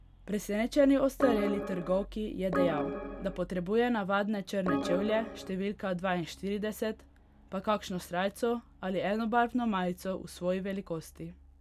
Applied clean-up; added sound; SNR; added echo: none; Organ; 2 dB; none.